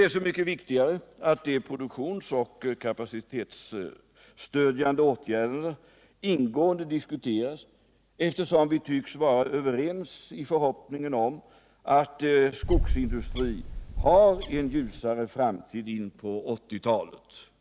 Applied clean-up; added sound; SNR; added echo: none; Bird; 3 dB; none.